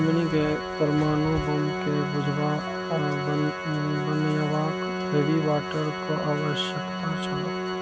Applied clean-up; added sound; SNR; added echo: none; Organ; 4 dB; none.